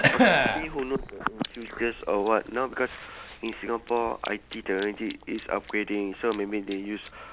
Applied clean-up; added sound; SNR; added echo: none; Chewing, mastication / Cough; 1 dB; none.